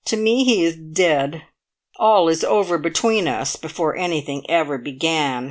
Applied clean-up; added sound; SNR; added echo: none; none; none; none.